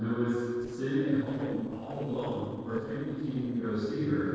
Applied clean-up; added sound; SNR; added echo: neural separator model SepFormer DNS4.